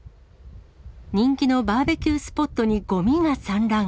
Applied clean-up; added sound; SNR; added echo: none; none; none; none.